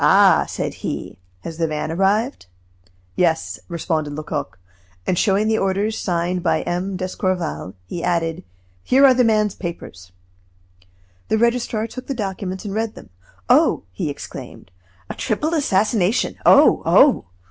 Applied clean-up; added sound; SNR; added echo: none; none; none; none.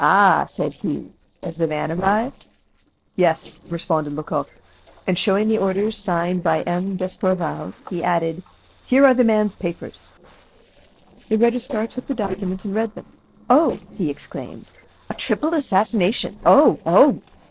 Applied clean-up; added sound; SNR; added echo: neural separator model SepFormer DNS4.